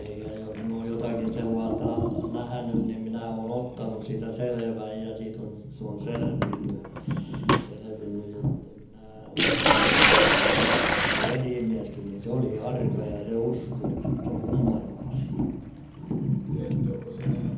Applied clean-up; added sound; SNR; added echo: none; Sink (filling or washing); -2 dB; reverberation time 1.0 s.